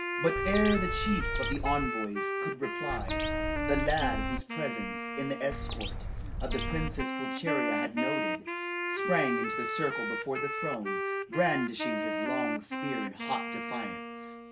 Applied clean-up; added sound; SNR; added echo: none; Bird + Wind instrument, woodwind instrument; -1 dB; none.